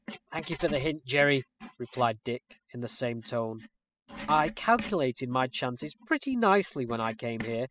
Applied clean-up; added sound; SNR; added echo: classical method spectral subtraction.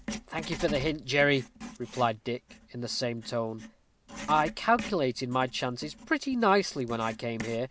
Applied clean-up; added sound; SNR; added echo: none; Writing; 13 dB; none.